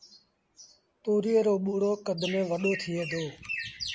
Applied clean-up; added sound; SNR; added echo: none; none; none; none.